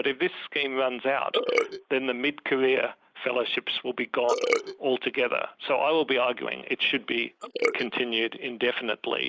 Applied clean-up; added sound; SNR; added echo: neural mask model Resemble Enhance denoiser.